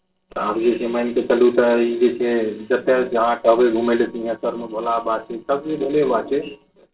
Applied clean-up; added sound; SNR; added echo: neural separator model SepFormer DNS4.